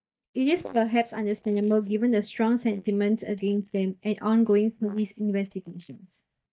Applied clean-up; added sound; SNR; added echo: neural mask model DeepFilterNet 3.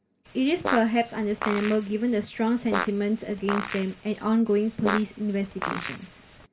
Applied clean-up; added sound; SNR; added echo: none; Fart; 8 dB; reverberation time 0.2 s.